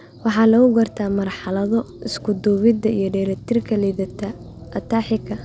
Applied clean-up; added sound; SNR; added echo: none; none; none; none.